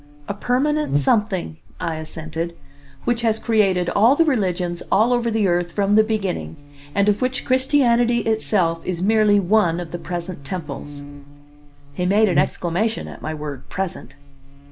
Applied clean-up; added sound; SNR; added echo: none; Buzz; 12 dB; none.